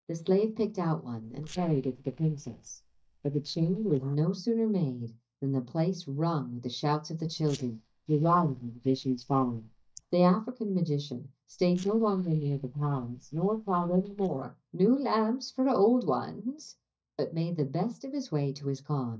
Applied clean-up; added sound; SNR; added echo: neural mask model DeepFilterNet 3.